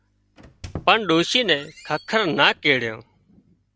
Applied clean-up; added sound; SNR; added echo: none; Squeak; 19 dB; none.